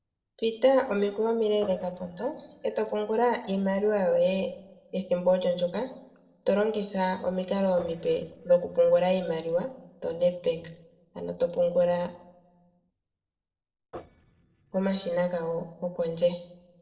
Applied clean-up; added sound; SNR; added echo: neural separator model SepFormer DNS4.